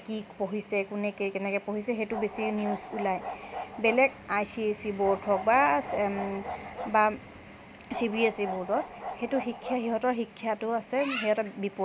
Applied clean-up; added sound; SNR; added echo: none; Bark; 10 dB; none.